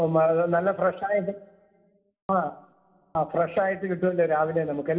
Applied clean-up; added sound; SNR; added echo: none; none; none; reverberation time 1.6 s.